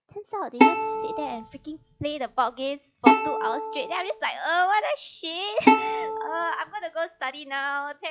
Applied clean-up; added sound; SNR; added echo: classical method log-MMSE.